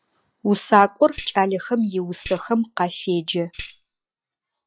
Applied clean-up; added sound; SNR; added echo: classical method log-MMSE.